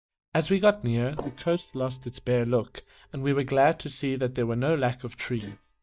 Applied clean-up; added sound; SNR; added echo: neural mask model DeepFilterNet 3.